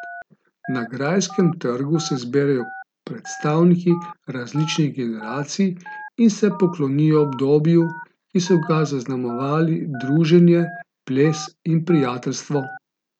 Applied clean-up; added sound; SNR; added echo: none; Telephone; 18 dB; none.